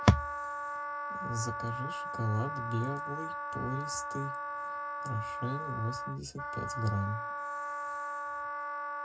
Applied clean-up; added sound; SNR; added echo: none; Wind instrument, woodwind instrument; 2 dB; reverberation time 0.2 s.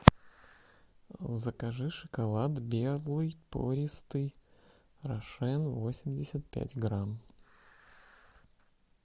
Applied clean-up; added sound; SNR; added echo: none; none; none; none.